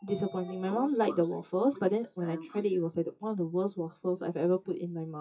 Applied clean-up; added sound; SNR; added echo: classical method WPE with log-MMSE.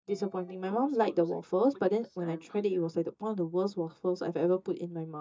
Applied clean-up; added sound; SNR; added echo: neural mask model DeepFilterNet 3.